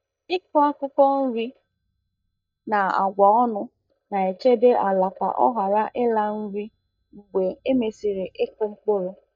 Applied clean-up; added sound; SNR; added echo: neural mask model DeepFilterNet 3.